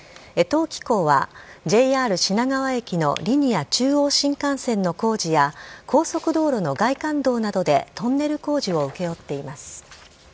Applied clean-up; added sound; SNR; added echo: none; none; none; none.